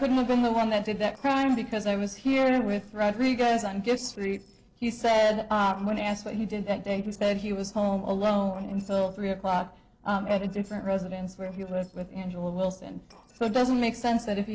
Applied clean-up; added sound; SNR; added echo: neural separator model SepFormer DNS4.